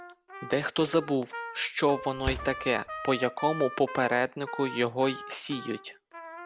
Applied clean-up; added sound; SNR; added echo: none; Trumpet + Slam; 11 dB; none.